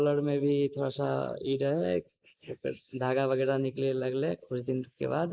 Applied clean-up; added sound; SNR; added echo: neural mask model Resemble Enhance denoiser.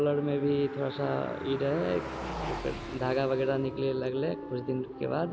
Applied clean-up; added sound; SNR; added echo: none; Wind instrument, woodwind instrument + Car passing by; 10 dB; none.